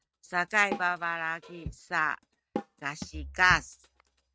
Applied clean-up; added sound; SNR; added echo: neural mask model RNNoise.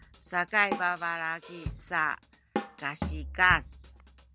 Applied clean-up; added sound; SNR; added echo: none; Drum kit; 8 dB; none.